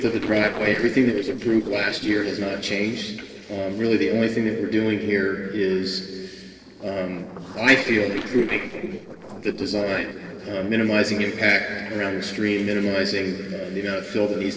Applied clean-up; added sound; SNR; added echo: neural separator model SepFormer DNS4.